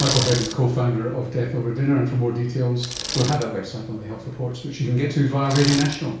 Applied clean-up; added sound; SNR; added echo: none; Bicycle; 10 dB; reverberation time 0.6 s.